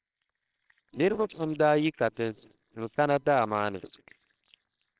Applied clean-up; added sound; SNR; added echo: neural separator model SepFormer WHAMR!.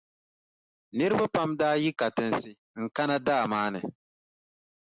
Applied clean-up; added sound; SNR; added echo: none; none; none; none.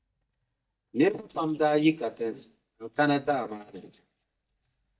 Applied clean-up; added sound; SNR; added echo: neural mask model DeepFilterNet 3.